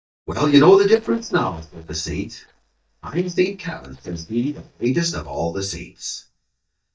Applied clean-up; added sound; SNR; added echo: neural mask model DeepFilterNet 3.